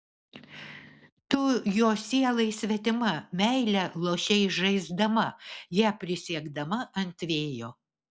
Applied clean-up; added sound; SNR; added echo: none; none; none; none.